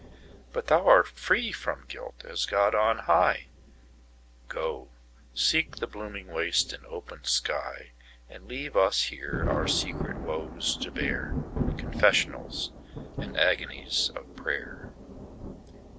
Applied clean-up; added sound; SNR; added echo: none; Thunder; 9 dB; none.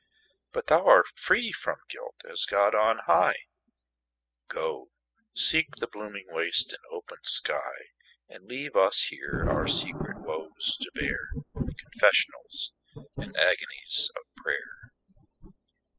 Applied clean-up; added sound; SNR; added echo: classical method spectral subtraction.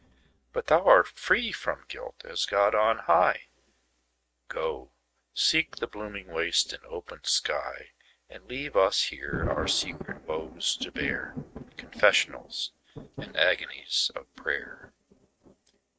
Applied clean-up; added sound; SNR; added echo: neural mask model RNNoise.